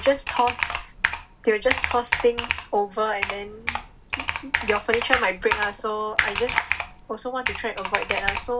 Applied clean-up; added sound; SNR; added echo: none; Computer keyboard; 2 dB; none.